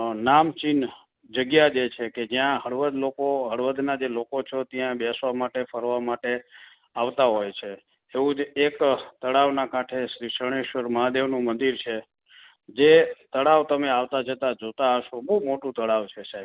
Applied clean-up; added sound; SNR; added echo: none; none; none; none.